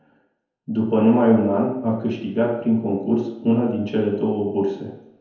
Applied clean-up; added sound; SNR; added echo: none; none; none; reverberation time 0.9 s.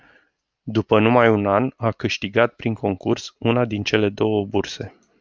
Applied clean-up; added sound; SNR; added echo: none; none; none; none.